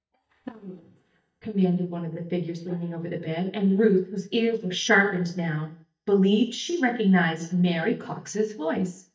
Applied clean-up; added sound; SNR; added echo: neural mask model DeepFilterNet 3.